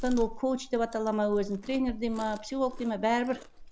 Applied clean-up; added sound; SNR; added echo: none; Chewing, mastication; 11 dB; none.